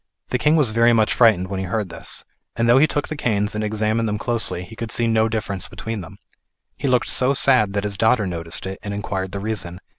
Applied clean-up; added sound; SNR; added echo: none; none; none; none.